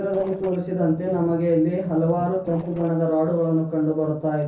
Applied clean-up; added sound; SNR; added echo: neural separator model SepFormer DNS4.